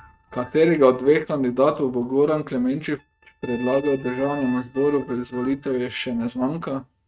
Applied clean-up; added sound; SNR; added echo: neural mask model RNNoise.